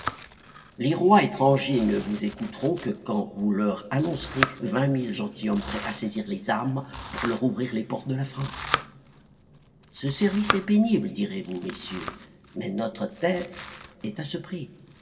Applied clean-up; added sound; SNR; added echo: none; Domestic sounds, home sounds; 10 dB; reverberation time 2.7 s.